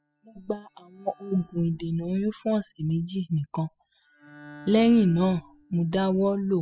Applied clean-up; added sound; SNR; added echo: classical method spectral subtraction.